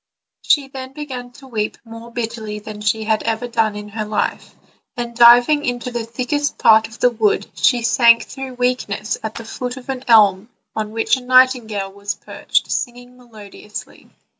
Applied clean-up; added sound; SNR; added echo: none; Clapping; 17 dB; none.